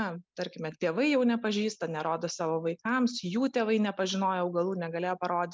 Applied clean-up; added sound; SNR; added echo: none; none; none; none.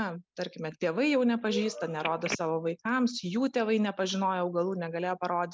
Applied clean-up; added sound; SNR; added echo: none; Telephone; 8 dB; none.